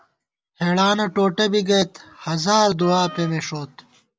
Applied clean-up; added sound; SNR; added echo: none; Wind instrument, woodwind instrument; 17 dB; none.